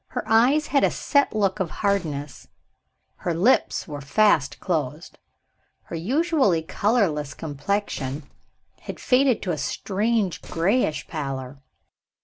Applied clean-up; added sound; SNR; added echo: none; Slam; 19 dB; none.